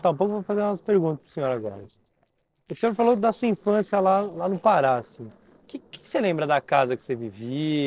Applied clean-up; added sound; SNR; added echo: neural separator model SepFormer DNS4.